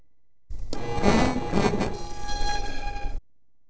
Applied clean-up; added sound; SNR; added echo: neural separator model SepFormer DNS4.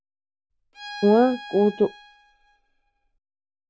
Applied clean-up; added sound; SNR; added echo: none; Bowed string instrument; 16 dB; none.